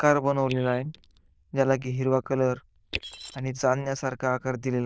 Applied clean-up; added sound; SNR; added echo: neural diffusion model UNIVERSE++.